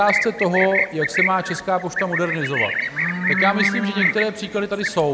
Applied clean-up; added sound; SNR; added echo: none; Livestock, farm animals, working animals; 1 dB; none.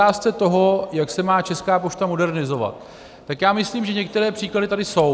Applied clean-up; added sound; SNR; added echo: none; none; none; none.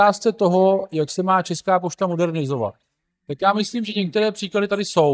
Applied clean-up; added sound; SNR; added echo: neural mask model DeepFilterNet 3.